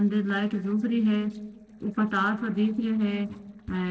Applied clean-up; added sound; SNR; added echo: neural separator model SepFormer DNS4.